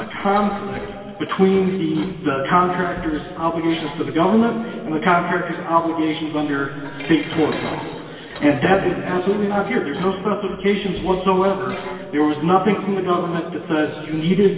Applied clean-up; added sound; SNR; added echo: none; Dishes, pots, and pans; 18 dB; reverberation time 2.6 s.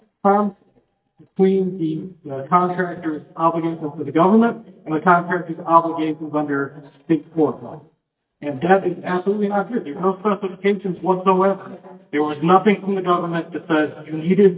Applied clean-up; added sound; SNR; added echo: neural mask model DeepFilterNet 3.